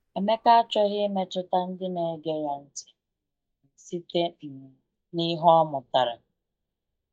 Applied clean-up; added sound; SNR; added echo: neural mask model DeepFilterNet 3.